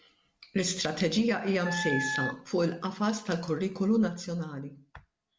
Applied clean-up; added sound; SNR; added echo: none; Wind instrument, woodwind instrument; 4 dB; none.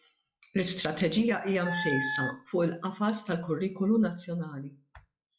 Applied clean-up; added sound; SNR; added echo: classical method log-MMSE.